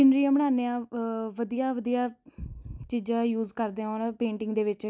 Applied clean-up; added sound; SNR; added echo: none; none; none; none.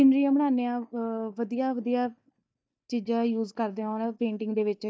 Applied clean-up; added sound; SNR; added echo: neural mask model DeepFilterNet 3.